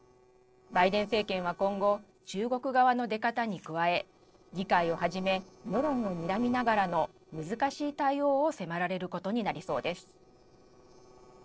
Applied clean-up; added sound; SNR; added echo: neural separator model SepFormer DNS4.